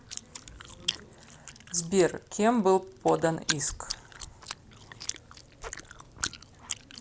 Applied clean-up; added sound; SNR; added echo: none; Chewing, mastication; 9 dB; none.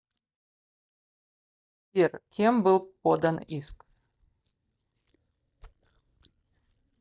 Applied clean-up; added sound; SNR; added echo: neural mask model DeepFilterNet 3.